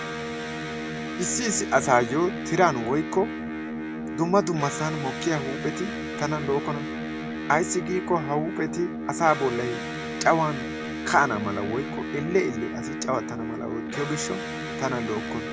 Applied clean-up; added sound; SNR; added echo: none; Electric guitar; 5 dB; none.